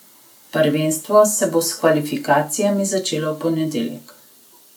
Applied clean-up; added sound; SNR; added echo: none; none; none; none.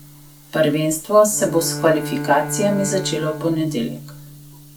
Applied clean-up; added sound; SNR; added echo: none; Bowed string instrument; 11 dB; none.